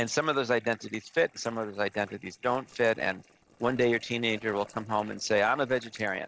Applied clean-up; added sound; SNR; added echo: neural separator model SepFormer DNS4.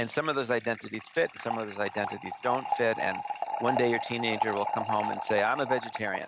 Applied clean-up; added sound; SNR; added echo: none; Fill (with liquid) / Trickle, dribble; 4 dB; none.